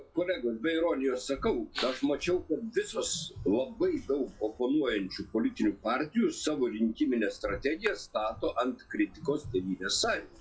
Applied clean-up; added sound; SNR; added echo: classical method log-MMSE.